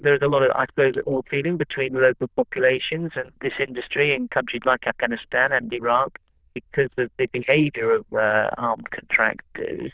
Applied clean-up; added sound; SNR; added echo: neural diffusion model UNIVERSE++.